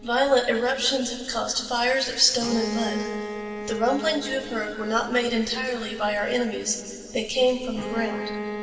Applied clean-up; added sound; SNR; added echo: none; Bowed string instrument; 12 dB; reverberation time 2.4 s.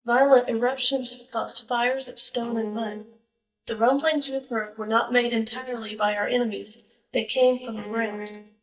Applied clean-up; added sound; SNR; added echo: neural mask model DeepFilterNet 3.